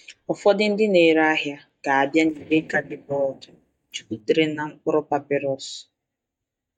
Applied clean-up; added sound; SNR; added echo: neural mask model DeepFilterNet 3.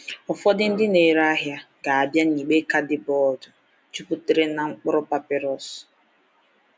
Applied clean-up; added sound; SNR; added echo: none; none; none; none.